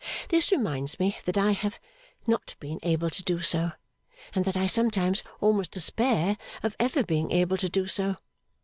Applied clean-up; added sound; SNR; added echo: none; none; none; none.